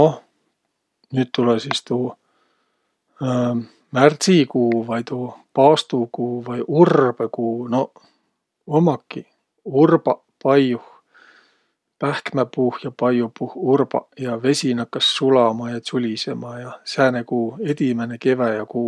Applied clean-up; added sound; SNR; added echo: none; none; none; none.